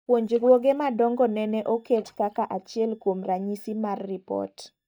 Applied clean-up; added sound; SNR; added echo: neural mask model DeepFilterNet 3.